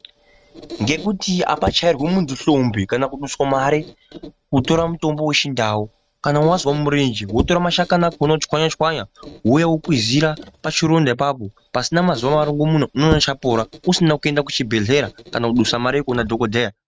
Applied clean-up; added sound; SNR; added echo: neural mask model RNNoise.